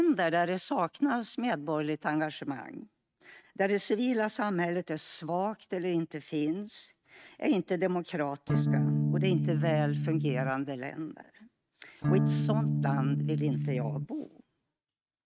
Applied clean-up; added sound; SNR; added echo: neural mask model RNNoise.